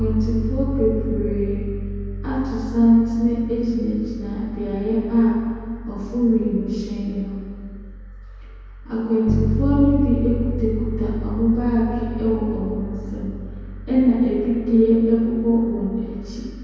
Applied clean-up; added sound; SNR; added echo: none; Bass guitar; 7 dB; reverberation time 2.2 s.